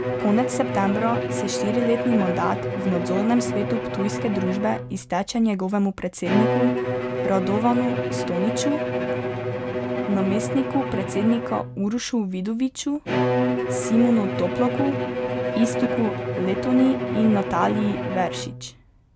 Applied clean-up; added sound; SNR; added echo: none; Bowed string instrument; 2 dB; none.